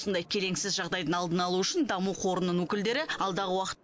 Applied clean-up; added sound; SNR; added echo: none; none; none; none.